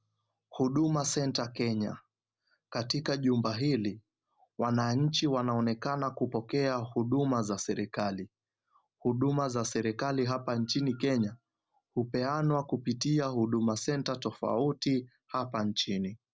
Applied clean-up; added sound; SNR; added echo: none; none; none; none.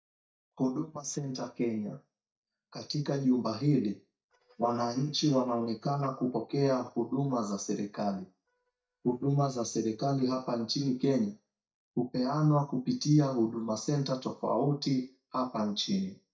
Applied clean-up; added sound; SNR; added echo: neural mask model DeepFilterNet 3.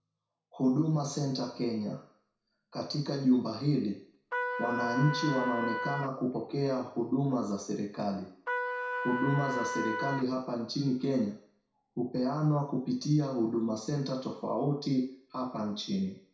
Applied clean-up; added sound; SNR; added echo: none; Trumpet; 3 dB; reverberation time 0.6 s.